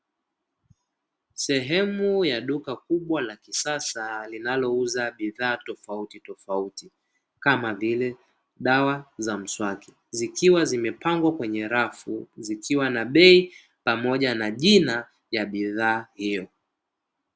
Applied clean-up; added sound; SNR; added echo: none; none; none; none.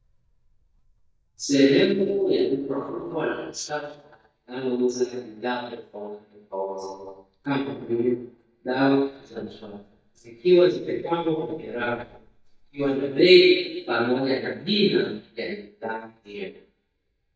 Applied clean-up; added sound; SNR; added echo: neural mask model DeepFilterNet 3.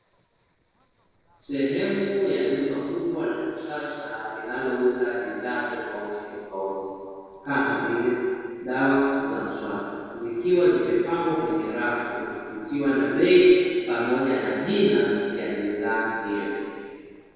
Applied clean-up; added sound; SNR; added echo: neural separator model SepFormer DNS4.